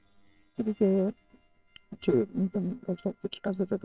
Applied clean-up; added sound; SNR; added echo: neural separator model SepFormer WHAMR!.